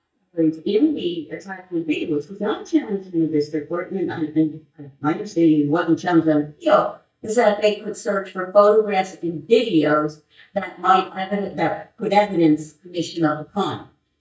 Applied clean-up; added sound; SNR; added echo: neural mask model DeepFilterNet 3.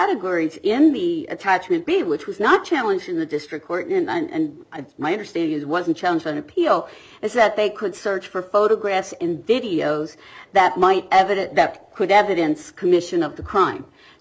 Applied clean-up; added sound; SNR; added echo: none; none; none; none.